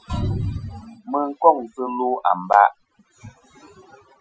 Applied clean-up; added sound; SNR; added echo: classical method Wiener filter.